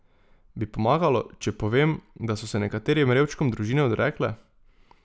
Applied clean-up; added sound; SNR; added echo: none; none; none; none.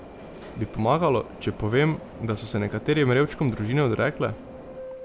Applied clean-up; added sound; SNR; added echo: none; Subway, metro, underground; 15 dB; none.